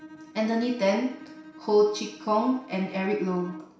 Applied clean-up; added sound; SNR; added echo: none; Bowed string instrument; 19 dB; reverberation time 0.6 s.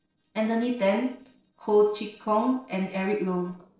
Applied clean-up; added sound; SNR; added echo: neural separator model SepFormer DNS4.